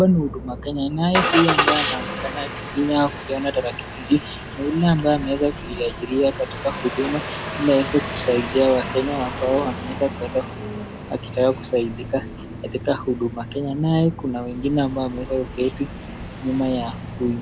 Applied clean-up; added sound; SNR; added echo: none; Engine starting; 6 dB; none.